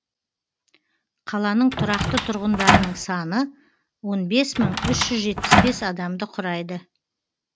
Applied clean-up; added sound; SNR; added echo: none; Door; -4 dB; none.